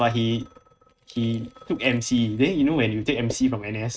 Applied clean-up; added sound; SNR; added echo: neural mask model RNNoise.